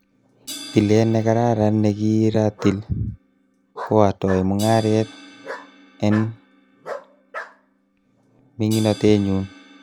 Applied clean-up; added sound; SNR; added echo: none; Bark + Crash cymbal; 17 dB; none.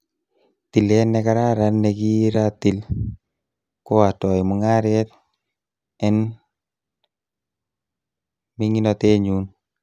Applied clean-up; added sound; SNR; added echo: none; none; none; none.